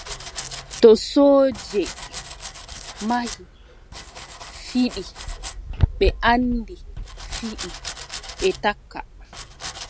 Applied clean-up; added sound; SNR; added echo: none; Domestic sounds, home sounds; 8 dB; none.